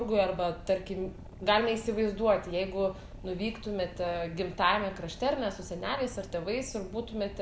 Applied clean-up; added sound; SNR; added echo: none; Boat, Water vehicle; 15 dB; none.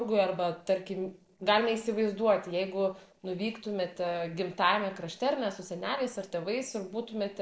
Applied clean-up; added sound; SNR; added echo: neural separator model SepFormer DNS4.